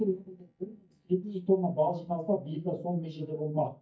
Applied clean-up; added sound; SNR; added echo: neural mask model DeepFilterNet 3.